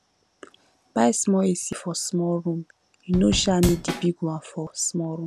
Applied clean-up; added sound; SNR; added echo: none; Drum / Drum kit; 4 dB; none.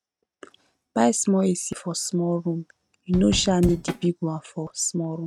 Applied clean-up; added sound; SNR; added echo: neural mask model RNNoise.